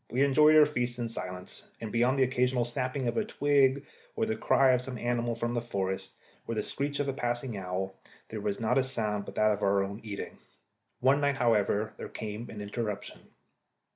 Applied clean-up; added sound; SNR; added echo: none; none; none; none.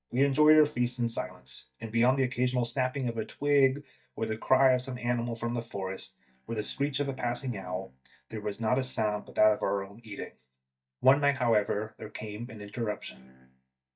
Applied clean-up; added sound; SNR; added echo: neural mask model DeepFilterNet 3.